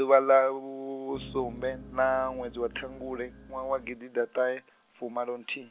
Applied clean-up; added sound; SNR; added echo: none; Piano; 17 dB; none.